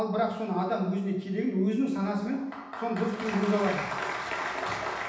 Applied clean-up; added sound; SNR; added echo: none; none; none; reverberation time 0.9 s.